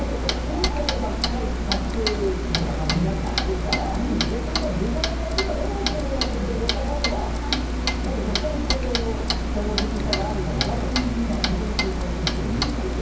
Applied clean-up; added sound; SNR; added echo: none; Clock; -4 dB; reverberation time 0.9 s.